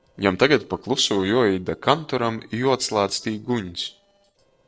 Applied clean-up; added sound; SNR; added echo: neural separator model SepFormer DNS4.